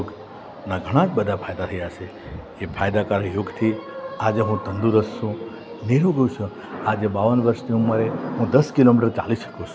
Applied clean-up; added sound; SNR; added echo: none; none; none; none.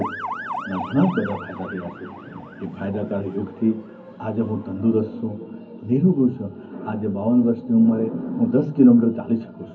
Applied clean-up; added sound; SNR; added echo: none; Motor vehicle (road) / Siren; 16 dB; reverberation time 0.4 s.